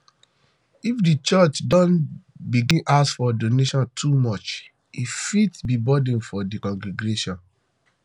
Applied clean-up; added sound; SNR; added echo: none; none; none; none.